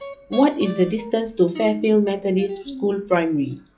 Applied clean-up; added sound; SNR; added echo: classical method log-MMSE.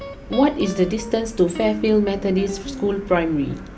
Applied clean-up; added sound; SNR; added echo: none; Guitar; 15 dB; none.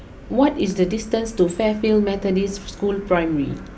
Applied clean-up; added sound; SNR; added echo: none; none; none; none.